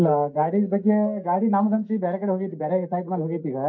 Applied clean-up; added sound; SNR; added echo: neural mask model DeepFilterNet 3.